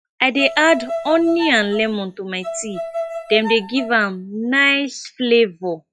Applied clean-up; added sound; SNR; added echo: classical method log-MMSE.